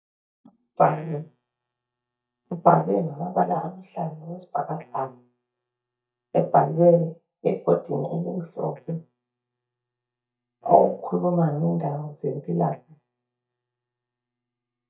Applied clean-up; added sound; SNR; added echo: neural mask model DeepFilterNet 3.